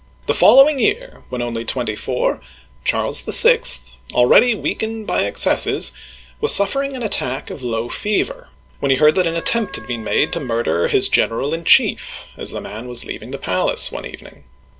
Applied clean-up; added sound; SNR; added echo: none; Wind instrument, woodwind instrument; 18 dB; none.